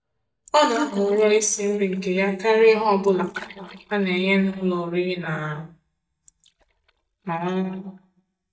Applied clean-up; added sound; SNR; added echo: neural mask model DeepFilterNet 3.